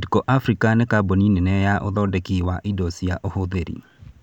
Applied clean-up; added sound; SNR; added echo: none; none; none; none.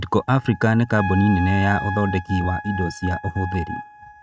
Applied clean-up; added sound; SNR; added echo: neural mask model RNNoise.